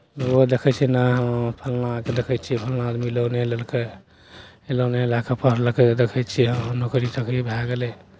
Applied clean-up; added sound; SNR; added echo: none; Fart; 16 dB; none.